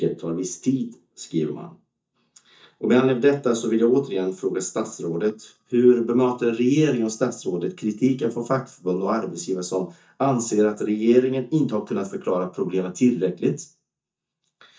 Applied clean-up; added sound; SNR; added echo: neural mask model DeepFilterNet 3.